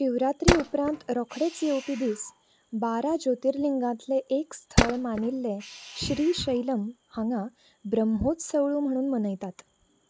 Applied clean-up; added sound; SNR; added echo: none; Tools; 2 dB; none.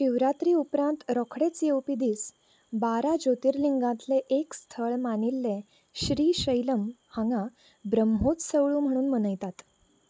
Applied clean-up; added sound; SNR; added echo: none; none; none; none.